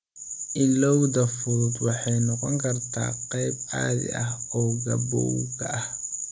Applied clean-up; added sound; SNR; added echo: none; none; none; none.